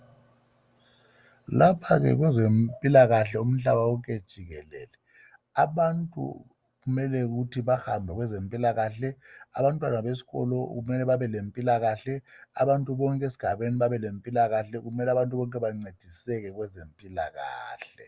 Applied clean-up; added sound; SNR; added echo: none; none; none; none.